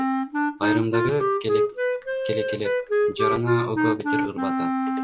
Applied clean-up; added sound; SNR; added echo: none; Wind instrument, woodwind instrument; -5 dB; none.